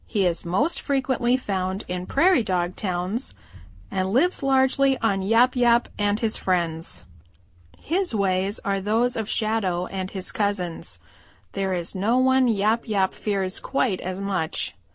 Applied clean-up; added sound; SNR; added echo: none; none; none; none.